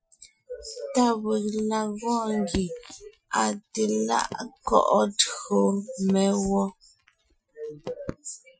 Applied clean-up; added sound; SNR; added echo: classical method Wiener filter.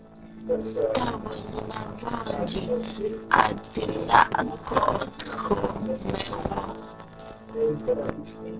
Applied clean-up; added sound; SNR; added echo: neural separator model SepFormer DNS4.